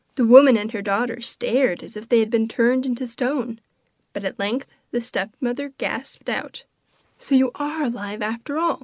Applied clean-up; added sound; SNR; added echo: none; none; none; none.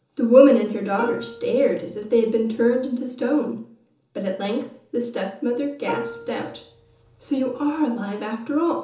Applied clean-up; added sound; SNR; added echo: none; Plucked string instrument; 13 dB; reverberation time 0.6 s.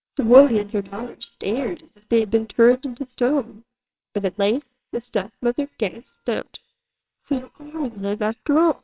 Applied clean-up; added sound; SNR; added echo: neural separator model SepFormer WHAMR!.